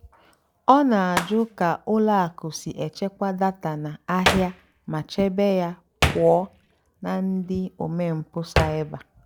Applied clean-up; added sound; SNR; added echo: none; Hands; 8 dB; none.